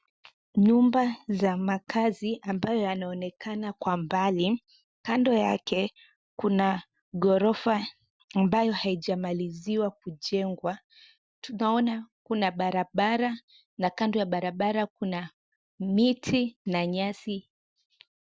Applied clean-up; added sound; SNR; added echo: none; none; none; none.